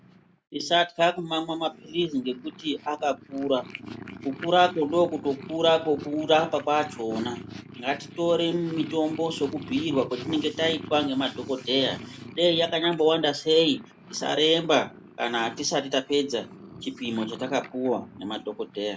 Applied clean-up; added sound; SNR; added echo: none; Purr; 16 dB; none.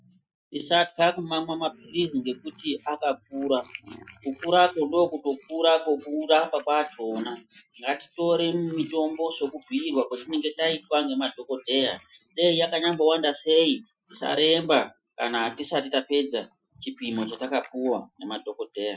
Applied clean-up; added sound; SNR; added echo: classical method Wiener filter.